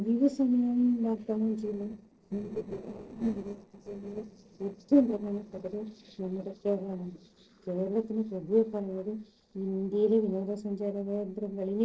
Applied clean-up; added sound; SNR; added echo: neural separator model SepFormer DNS4.